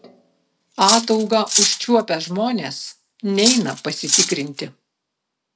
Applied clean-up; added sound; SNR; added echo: none; Cutlery, silverware; 1 dB; none.